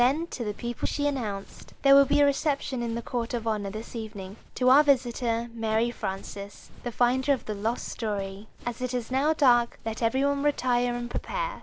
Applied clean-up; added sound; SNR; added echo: none; Run; 16 dB; none.